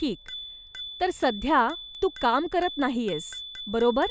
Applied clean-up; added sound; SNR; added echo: none; Bicycle bell; 9 dB; none.